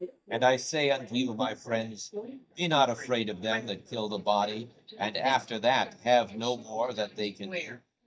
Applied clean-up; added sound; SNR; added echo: neural mask model DeepFilterNet 3.